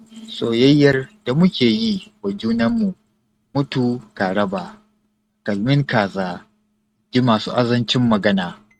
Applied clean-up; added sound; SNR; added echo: neural mask model RNNoise.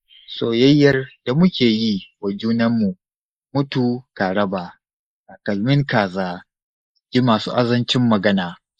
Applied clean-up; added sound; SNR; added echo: neural mask model Resemble Enhance denoiser.